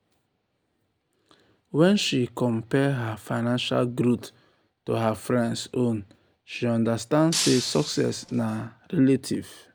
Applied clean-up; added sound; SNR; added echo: none; Shatter; 7 dB; none.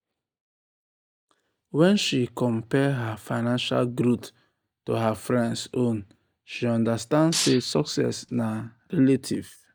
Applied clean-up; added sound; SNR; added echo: neural mask model DeepFilterNet 3.